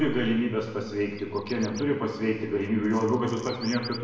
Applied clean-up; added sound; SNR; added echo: none; Bird vocalization, bird call, bird song; 20 dB; reverberation time 1.2 s.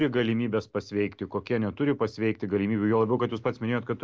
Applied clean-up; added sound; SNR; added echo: none; none; none; none.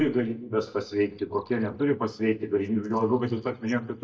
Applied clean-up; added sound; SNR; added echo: neural mask model DeepFilterNet 3.